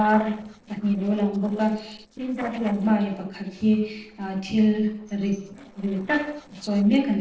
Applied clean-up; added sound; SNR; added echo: neural separator model SepFormer DNS4.